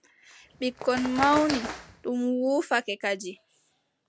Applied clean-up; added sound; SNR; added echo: none; Bird; 9 dB; none.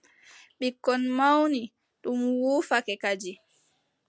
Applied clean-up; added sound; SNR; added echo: none; none; none; none.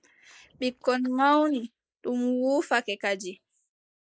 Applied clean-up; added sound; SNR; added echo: neural mask model Resemble Enhance denoiser.